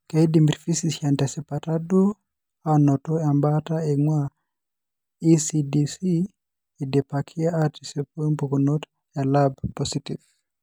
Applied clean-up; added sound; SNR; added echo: none; none; none; none.